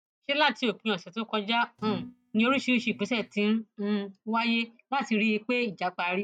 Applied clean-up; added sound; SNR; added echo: neural mask model RNNoise.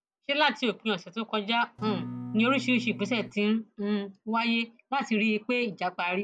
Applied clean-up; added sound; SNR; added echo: none; Acoustic guitar / Strum; 9 dB; none.